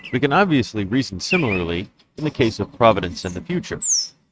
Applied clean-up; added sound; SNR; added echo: neural mask model RNNoise.